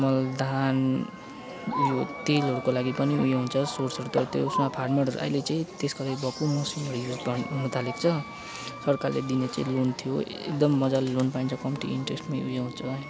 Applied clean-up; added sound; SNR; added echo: none; Wind instrument, woodwind instrument; 19 dB; none.